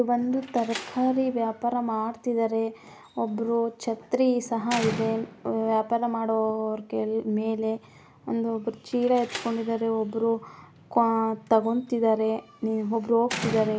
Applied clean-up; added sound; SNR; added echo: none; Slam; 15 dB; none.